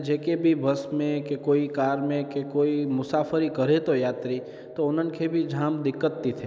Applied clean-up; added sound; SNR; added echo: none; none; none; none.